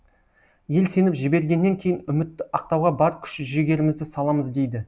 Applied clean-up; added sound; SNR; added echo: none; none; none; none.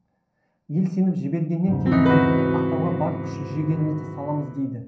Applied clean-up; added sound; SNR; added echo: none; Piano; -3 dB; reverberation time 0.6 s.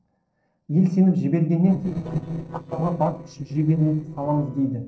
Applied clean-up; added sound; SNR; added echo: neural separator model SepFormer DNS4.